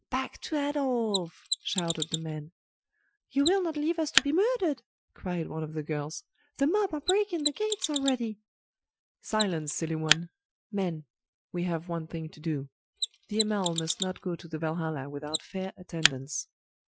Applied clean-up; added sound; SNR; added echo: classical method Wiener filter.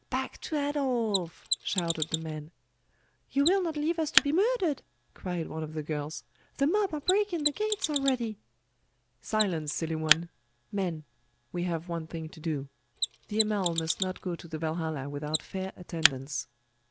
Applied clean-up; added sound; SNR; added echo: none; Mechanisms; 6 dB; none.